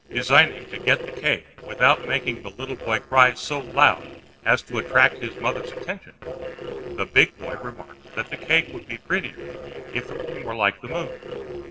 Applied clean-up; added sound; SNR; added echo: neural separator model SepFormer DNS4.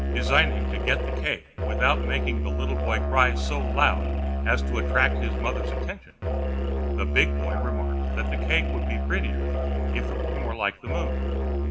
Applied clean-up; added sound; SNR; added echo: none; Musical instrument; -4 dB; reverberation time 0.8 s.